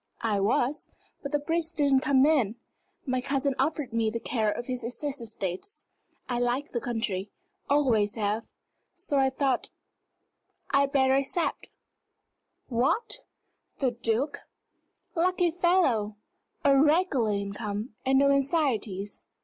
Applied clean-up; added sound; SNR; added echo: none; none; none; none.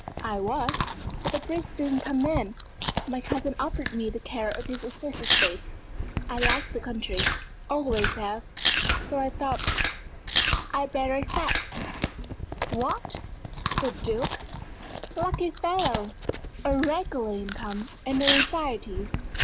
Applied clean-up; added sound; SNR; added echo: none; Chewing, mastication; 0 dB; none.